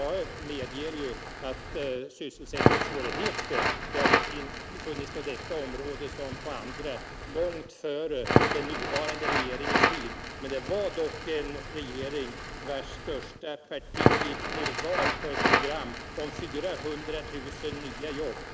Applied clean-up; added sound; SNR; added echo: none; Crackle; -4 dB; none.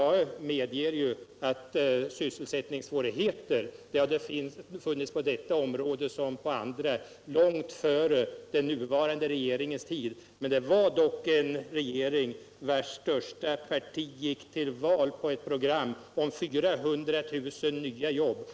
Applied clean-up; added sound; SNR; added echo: none; none; none; none.